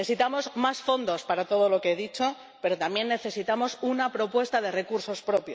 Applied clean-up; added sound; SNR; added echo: none; none; none; none.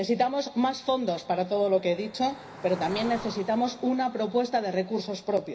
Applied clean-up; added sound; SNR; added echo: none; Cricket; 18 dB; reverberation time 0.5 s.